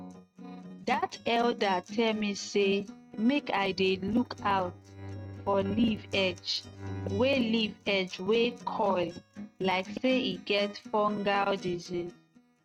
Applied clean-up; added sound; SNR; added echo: neural mask model RNNoise.